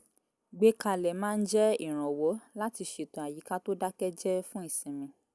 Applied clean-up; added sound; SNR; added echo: none; none; none; none.